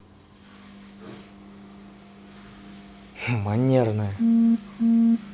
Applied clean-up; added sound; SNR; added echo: none; none; none; none.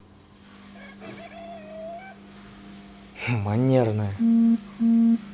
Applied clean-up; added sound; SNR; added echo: none; Chicken, rooster; 20 dB; none.